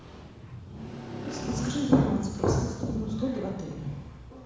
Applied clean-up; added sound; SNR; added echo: none; Motorcycle; 11 dB; reverberation time 1.1 s.